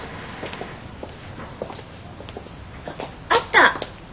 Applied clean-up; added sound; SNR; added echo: none; none; none; none.